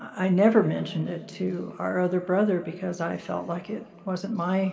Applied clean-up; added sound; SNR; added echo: none; none; none; reverberation time 2.2 s.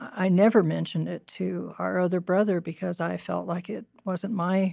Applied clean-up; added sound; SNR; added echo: none; none; none; none.